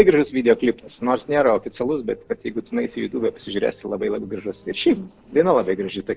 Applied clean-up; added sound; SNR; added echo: neural separator model SepFormer DNS4.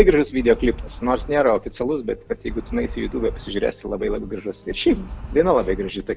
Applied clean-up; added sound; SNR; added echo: none; Wind; 12 dB; none.